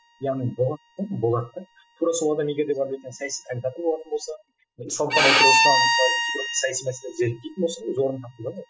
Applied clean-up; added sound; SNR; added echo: classical method spectral subtraction.